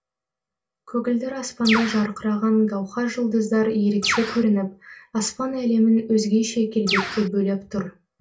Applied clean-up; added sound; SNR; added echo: none; Bird; 3 dB; reverberation time 0.2 s.